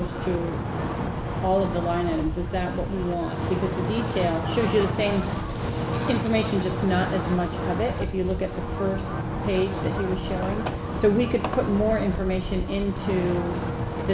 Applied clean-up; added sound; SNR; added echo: none; Wind; 2 dB; none.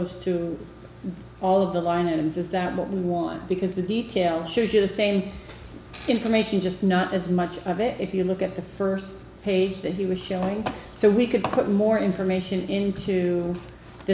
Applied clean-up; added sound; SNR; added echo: none; none; none; none.